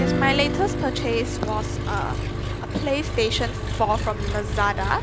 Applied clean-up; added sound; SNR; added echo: none; Guitar + Engine; 0 dB; none.